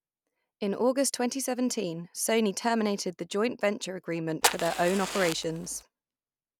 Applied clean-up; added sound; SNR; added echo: none; Fire; 3 dB; none.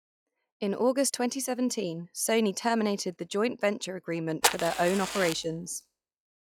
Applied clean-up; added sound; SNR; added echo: classical method log-MMSE.